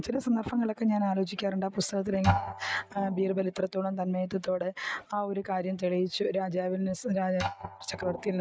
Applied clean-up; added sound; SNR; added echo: neural mask model RNNoise.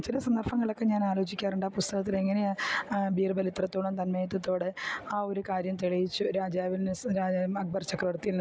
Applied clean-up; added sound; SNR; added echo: none; none; none; none.